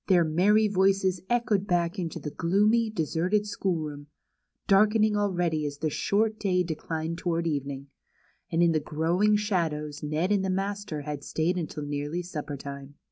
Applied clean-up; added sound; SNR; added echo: none; none; none; none.